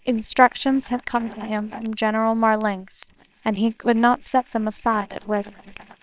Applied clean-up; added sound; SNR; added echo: neural separator model SepFormer WHAMR!.